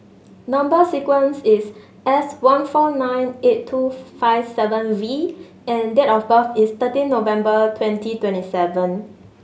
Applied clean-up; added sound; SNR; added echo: none; none; none; none.